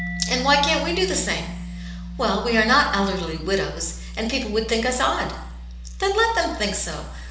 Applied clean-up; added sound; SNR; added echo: none; Mallet percussion; 14 dB; reverberation time 0.9 s.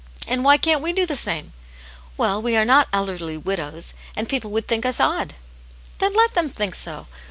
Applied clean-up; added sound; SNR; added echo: none; none; none; none.